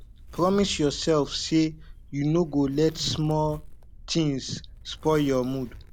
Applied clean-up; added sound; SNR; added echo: none; Zipper (clothing); 16 dB; none.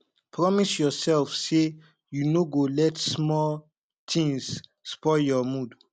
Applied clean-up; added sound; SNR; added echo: none; none; none; none.